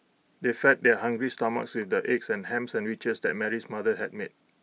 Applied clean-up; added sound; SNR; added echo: none; none; none; none.